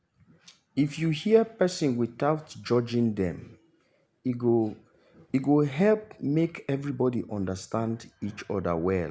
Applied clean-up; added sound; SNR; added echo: none; none; none; none.